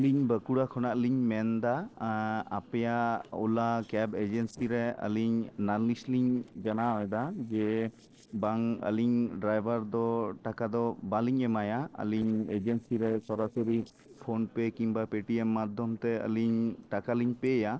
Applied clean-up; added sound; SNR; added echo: neural separator model SepFormer DNS4.